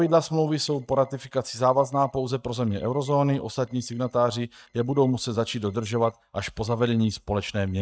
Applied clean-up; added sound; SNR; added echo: neural mask model DeepFilterNet 3.